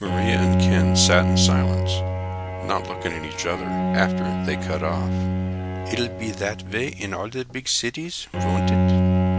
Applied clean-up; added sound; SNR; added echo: none; Bowed string instrument; -5 dB; none.